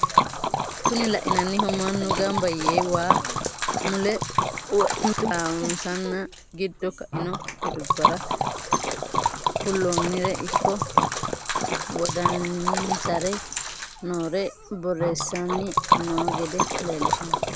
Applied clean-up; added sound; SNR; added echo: none; Liquid; -2 dB; none.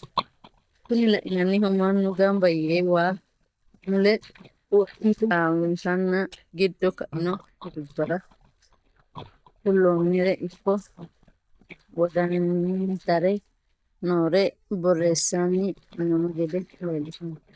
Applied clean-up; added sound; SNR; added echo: neural mask model DeepFilterNet 3.